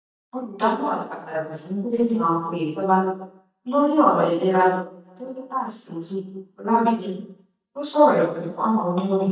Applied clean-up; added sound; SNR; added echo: neural mask model DeepFilterNet 3.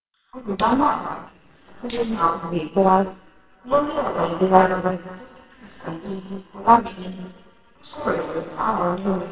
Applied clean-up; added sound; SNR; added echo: neural separator model SepFormer WHAMR!.